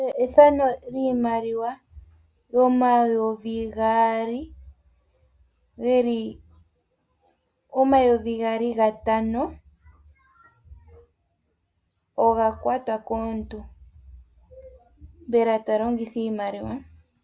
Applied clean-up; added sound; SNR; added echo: none; none; none; none.